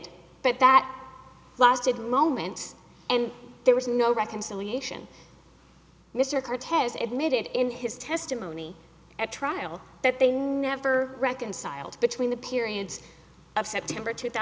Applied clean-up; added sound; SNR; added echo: none; none; none; none.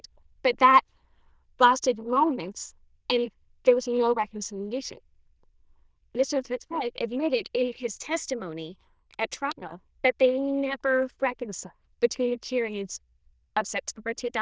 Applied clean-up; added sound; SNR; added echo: neural diffusion model UNIVERSE++.